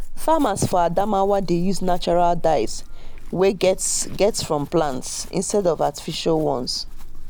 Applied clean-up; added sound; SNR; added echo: none; Chewing, mastication / Livestock, farm animals, working animals; 6 dB; none.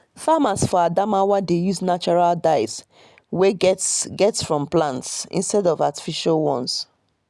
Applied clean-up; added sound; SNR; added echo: none; none; none; none.